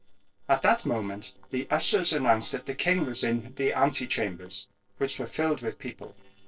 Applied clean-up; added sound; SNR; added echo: neural separator model SepFormer DNS4.